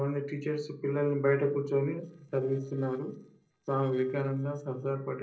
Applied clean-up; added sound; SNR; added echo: neural separator model SepFormer DNS4.